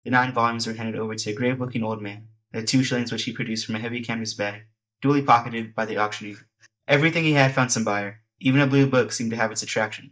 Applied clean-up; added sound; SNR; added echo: neural mask model DeepFilterNet 3.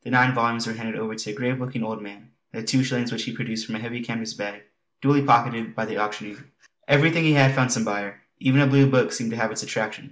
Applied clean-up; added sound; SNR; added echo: none; none; none; none.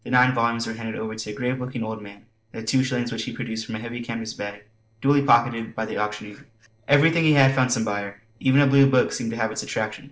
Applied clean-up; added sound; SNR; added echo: neural separator model SepFormer DNS4.